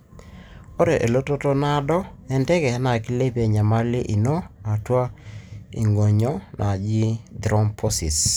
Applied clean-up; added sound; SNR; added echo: none; none; none; none.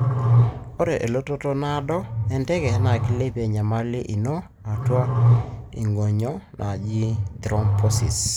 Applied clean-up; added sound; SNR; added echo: none; Growling; -1 dB; none.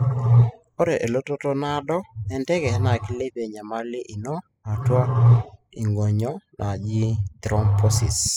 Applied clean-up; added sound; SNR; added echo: classical method spectral subtraction.